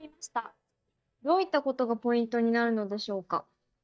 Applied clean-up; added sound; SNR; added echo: neural mask model DeepFilterNet 3.